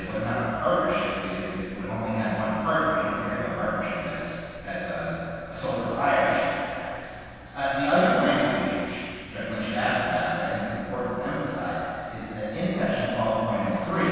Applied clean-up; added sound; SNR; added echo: none; Engine; 19 dB; reverberation time 2.2 s.